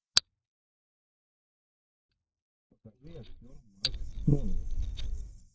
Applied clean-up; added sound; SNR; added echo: neural mask model DeepFilterNet 3.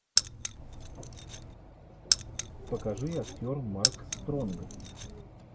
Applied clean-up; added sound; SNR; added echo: none; Keys jangling; -4 dB; none.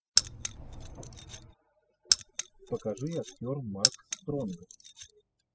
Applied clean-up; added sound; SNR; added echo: classical method spectral subtraction.